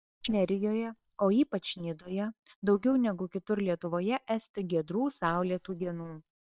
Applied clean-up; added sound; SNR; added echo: neural separator model SepFormer WHAM!.